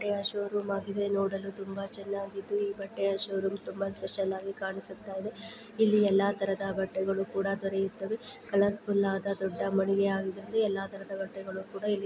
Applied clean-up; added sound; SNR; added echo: none; none; none; none.